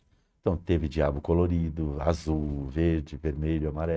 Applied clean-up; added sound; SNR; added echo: neural mask model RNNoise.